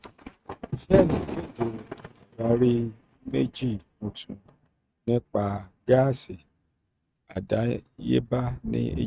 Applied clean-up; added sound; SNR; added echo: neural mask model RNNoise.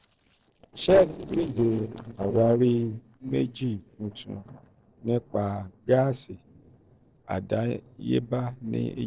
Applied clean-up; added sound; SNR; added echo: neural separator model SepFormer DNS4.